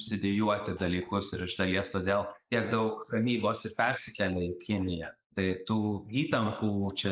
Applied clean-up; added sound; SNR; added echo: neural mask model Resemble Enhance denoiser.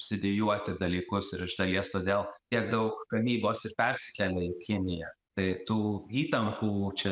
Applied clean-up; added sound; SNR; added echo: none; none; none; none.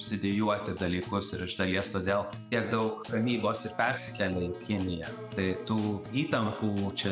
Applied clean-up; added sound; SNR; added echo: none; Acoustic guitar; 13 dB; none.